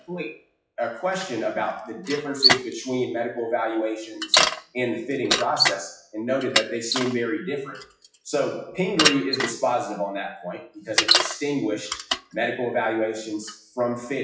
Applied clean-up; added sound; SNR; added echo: classical method WPE with log-MMSE.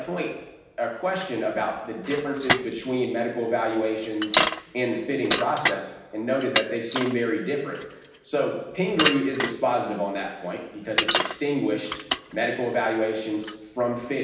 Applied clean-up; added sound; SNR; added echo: none; Bicycle; 2 dB; reverberation time 0.9 s.